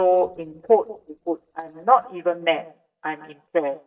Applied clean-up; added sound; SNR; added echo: neural mask model DeepFilterNet 3.